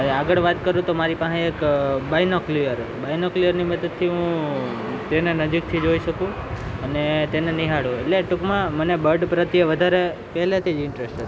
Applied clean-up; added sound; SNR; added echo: none; none; none; none.